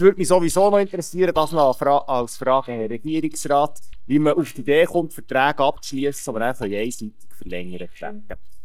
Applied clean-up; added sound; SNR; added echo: neural mask model DeepFilterNet 3.